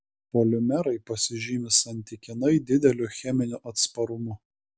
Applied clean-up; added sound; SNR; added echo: none; none; none; none.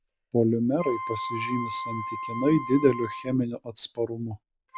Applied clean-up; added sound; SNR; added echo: none; Wind instrument, woodwind instrument; 10 dB; none.